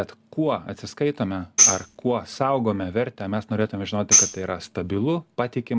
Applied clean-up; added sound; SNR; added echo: none; Tambourine; -2 dB; none.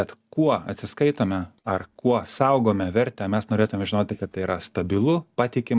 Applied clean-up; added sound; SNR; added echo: neural mask model DeepFilterNet 3.